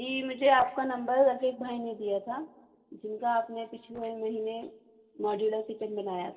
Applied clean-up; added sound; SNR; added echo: neural separator model SepFormer DNS4.